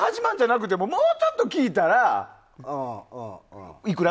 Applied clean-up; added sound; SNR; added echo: none; none; none; none.